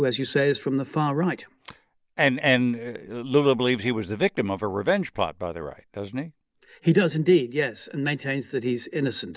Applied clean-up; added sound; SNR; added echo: none; none; none; none.